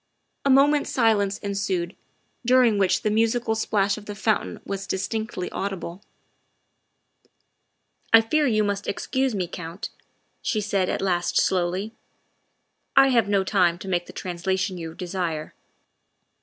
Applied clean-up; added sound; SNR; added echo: none; none; none; none.